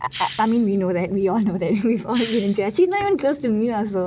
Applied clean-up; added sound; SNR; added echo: none; Hiss; 19 dB; none.